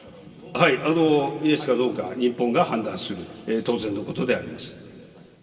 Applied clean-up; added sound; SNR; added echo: none; none; none; reverberation time 2.4 s.